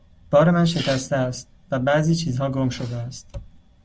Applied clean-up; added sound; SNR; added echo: none; none; none; none.